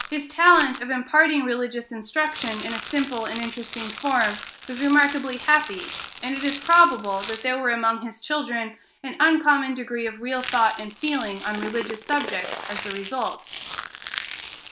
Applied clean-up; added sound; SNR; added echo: none; Rattle; 11 dB; none.